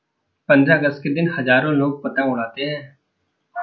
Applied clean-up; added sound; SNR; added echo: none; none; none; none.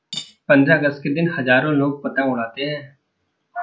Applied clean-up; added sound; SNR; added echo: none; Cutlery, silverware / Dishes, pots, and pans; 20 dB; none.